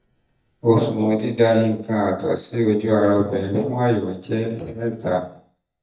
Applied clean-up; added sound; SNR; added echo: neural mask model DeepFilterNet 3.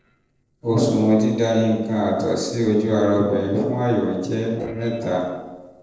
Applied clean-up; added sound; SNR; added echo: neural separator model SepFormer DNS4.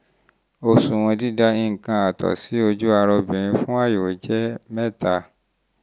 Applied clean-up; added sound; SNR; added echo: none; none; none; none.